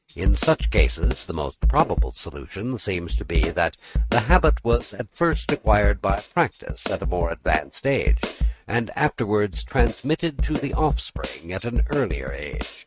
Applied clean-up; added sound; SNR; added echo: neural mask model RNNoise.